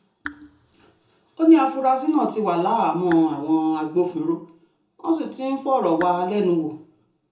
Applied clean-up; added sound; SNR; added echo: none; Raindrop / Drip; 19 dB; reverberation time 0.5 s.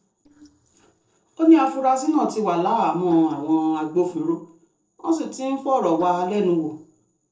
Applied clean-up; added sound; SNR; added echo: neural separator model SepFormer DNS4.